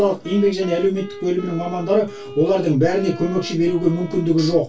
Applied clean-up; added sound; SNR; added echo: none; Wind instrument, woodwind instrument; 17 dB; reverberation time 0.2 s.